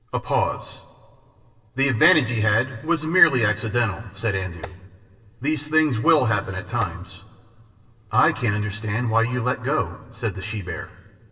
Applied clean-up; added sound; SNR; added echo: neural separator model SepFormer DNS4.